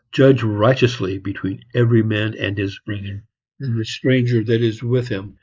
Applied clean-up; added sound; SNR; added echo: neural mask model Resemble Enhance denoiser.